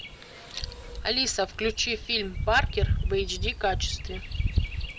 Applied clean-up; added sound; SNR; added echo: none; Bird vocalization, bird call, bird song; 1 dB; none.